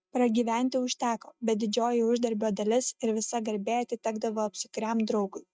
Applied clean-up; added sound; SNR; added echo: neural mask model DeepFilterNet 3.